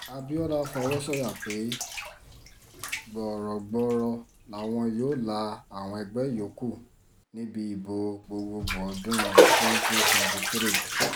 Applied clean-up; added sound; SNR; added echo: none; Bathtub (filling or washing); -3 dB; none.